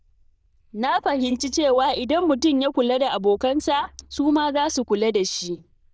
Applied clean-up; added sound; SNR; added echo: neural diffusion model UNIVERSE++.